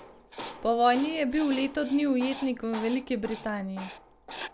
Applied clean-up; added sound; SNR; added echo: none; Writing + Tools; 15 dB; none.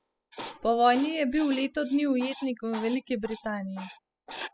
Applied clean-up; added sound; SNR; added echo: classical method spectral subtraction.